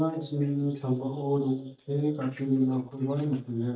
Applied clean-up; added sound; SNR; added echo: neural mask model DeepFilterNet 3.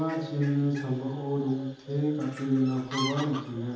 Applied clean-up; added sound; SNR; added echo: none; Fowl; 13 dB; reverberation time 0.9 s.